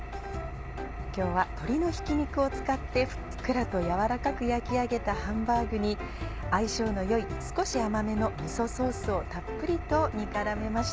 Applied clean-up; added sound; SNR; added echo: none; Engine; 9 dB; none.